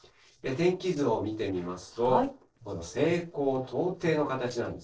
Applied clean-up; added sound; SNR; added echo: neural separator model SepFormer DNS4.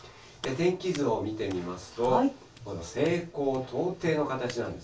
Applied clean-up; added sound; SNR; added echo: none; Hands; 19 dB; reverberation time 0.1 s.